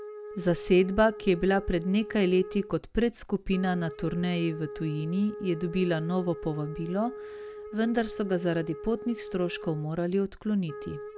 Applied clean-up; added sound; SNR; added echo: none; Wind instrument, woodwind instrument; 13 dB; none.